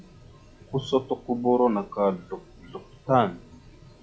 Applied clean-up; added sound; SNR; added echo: classical method log-MMSE.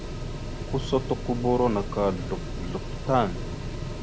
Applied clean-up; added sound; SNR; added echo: none; Mechanical fan; 4 dB; none.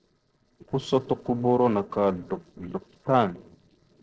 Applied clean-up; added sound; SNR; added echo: neural separator model SepFormer DNS4.